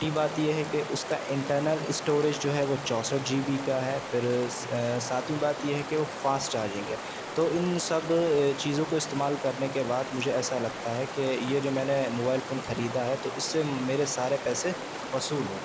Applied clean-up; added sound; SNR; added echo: none; Stream; 8 dB; none.